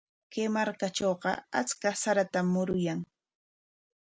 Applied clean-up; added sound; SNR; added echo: none; none; none; none.